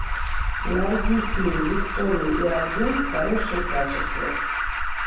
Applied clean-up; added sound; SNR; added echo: none; Alarm; -1 dB; reverberation time 0.7 s.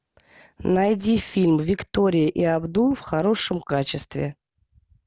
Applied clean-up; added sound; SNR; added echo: none; none; none; none.